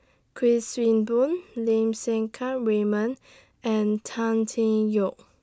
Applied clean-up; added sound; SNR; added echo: none; none; none; none.